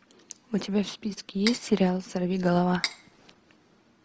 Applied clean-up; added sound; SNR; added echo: none; Cutlery, silverware; 8 dB; none.